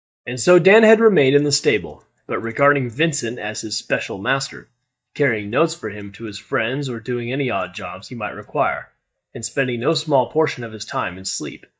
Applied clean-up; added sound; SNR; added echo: neural mask model DeepFilterNet 3.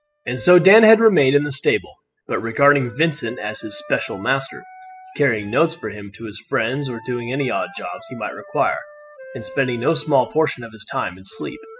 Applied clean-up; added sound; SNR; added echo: classical method spectral subtraction.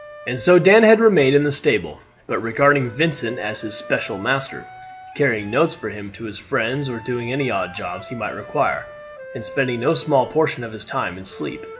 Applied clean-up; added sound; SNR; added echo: none; Wind instrument, woodwind instrument; 19 dB; none.